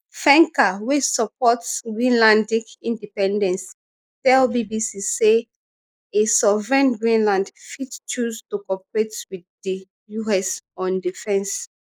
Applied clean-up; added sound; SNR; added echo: neural mask model Resemble Enhance denoiser.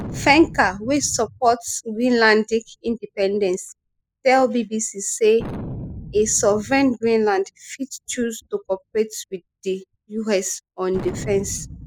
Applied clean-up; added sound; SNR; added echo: classical method spectral subtraction.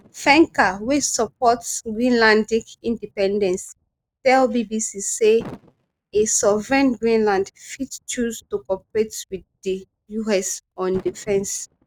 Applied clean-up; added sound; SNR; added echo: neural mask model RNNoise.